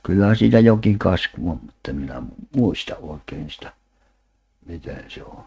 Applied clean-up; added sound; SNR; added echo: neural mask model RNNoise.